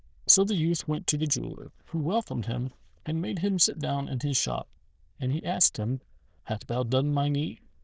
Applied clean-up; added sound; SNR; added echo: neural diffusion model UNIVERSE++.